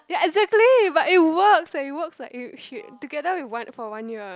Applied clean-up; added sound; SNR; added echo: none; none; none; none.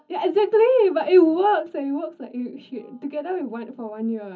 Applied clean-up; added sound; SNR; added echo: none; none; none; reverberation time 0.4 s.